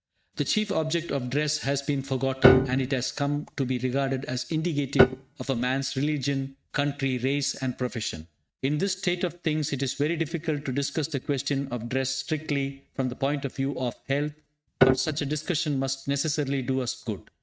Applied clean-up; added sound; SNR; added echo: neural mask model RNNoise.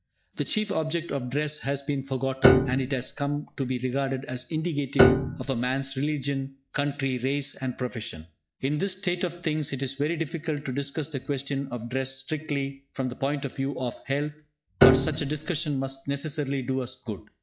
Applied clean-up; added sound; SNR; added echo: classical method log-MMSE.